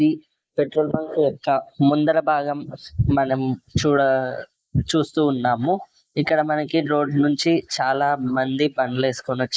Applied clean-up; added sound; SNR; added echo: neural mask model Resemble Enhance denoiser.